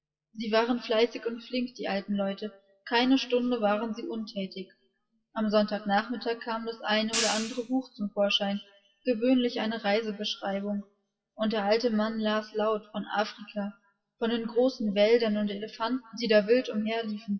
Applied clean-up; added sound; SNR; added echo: classical method WPE with log-MMSE.